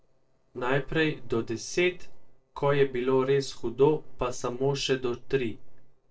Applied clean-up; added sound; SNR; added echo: neural separator model SepFormer DNS4.